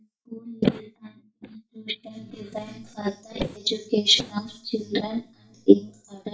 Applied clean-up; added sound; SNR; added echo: neural mask model DeepFilterNet 3.